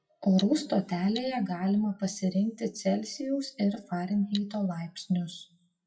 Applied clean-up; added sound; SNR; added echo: classical method WPE with log-MMSE.